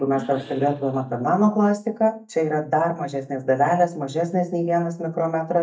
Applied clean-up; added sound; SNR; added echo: neural mask model DeepFilterNet 3.